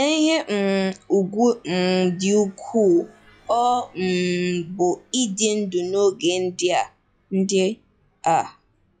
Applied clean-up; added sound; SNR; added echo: classical method log-MMSE.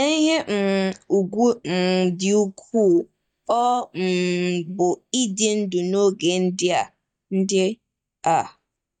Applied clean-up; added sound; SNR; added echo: neural mask model DeepFilterNet 3.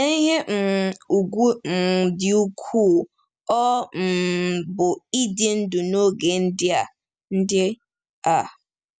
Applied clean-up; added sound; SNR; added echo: none; none; none; none.